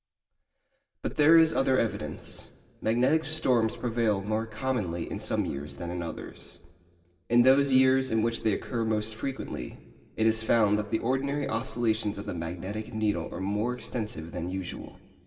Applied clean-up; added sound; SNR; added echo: none; none; none; reverberation time 1.7 s.